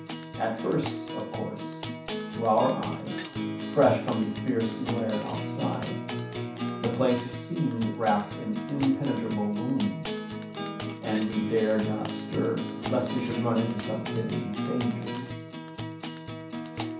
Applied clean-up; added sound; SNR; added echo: none; Acoustic guitar; 3 dB; reverberation time 0.7 s.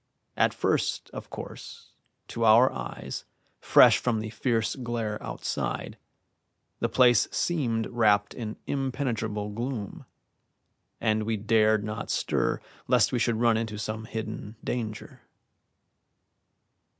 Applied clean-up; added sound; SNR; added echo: none; none; none; none.